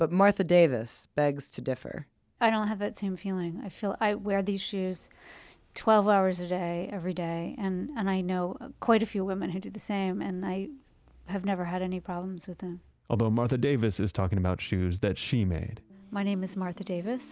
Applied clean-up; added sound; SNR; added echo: none; none; none; none.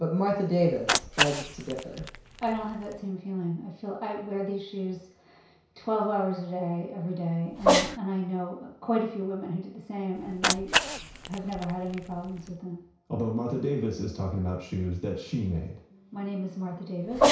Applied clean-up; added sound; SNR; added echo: none; Cat; 2 dB; reverberation time 0.6 s.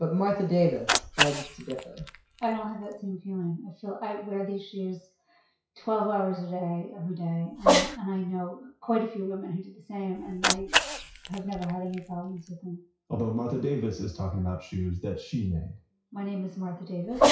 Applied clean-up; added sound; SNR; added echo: classical method WPE with log-MMSE.